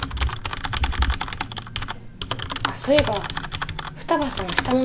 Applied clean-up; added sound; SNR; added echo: none; Typing; 0 dB; none.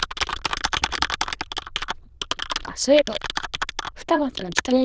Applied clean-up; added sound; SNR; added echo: neural diffusion model UNIVERSE++.